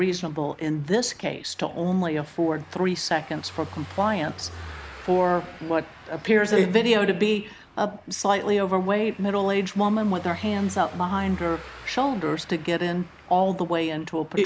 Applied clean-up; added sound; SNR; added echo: none; Car passing by / Engine; 20 dB; none.